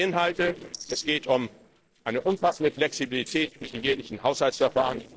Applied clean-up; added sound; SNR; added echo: neural separator model SepFormer DNS4.